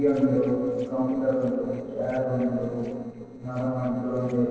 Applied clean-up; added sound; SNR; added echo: neural separator model SepFormer DNS4.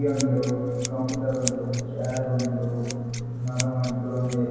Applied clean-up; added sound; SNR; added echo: none; Scissors; 4 dB; reverberation time 2.2 s.